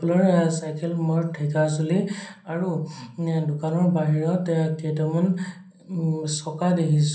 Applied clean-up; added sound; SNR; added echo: none; none; none; reverberation time 0.6 s.